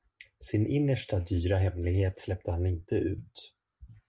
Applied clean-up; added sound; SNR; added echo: none; none; none; none.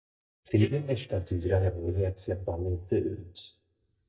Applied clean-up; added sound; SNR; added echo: neural mask model DeepFilterNet 3.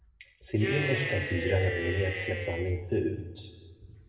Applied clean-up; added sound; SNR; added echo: none; Cheering; 3 dB; reverberation time 1.4 s.